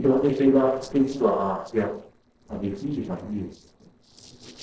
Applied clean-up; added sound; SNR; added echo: neural separator model SepFormer DNS4.